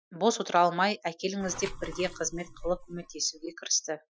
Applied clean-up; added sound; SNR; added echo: classical method Wiener filter.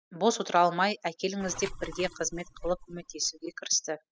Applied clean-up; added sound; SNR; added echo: classical method spectral subtraction.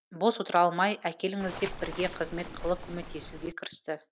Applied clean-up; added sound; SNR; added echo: none; Waves, surf; 10 dB; none.